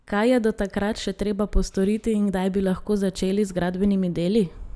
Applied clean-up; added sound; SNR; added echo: none; none; none; none.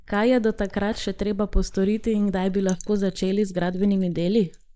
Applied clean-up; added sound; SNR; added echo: neural mask model Resemble Enhance denoiser.